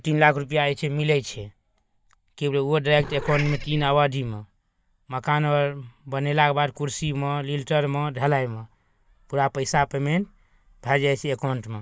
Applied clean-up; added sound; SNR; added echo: neural mask model DeepFilterNet 3.